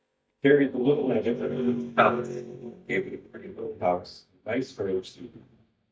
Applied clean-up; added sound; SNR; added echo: neural mask model DeepFilterNet 3.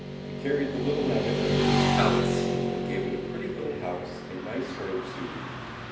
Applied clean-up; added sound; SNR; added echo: none; Motorcycle / Traffic noise, roadway noise; -4 dB; reverberation time 0.9 s.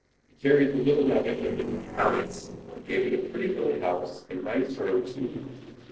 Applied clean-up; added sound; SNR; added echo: neural separator model SepFormer DNS4.